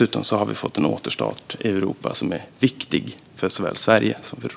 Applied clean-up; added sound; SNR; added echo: none; none; none; none.